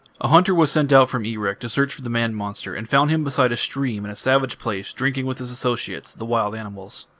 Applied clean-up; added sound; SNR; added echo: none; none; none; none.